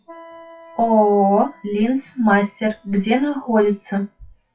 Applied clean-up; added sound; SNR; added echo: classical method WPE with log-MMSE.